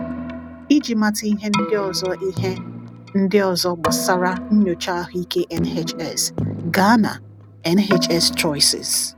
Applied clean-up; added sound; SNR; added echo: none; Keyboard (musical); 8 dB; none.